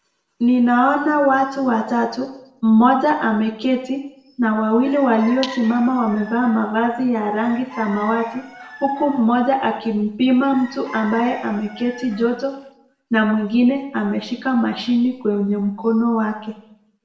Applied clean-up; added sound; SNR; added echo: none; Chicken, rooster; 19 dB; reverberation time 0.7 s.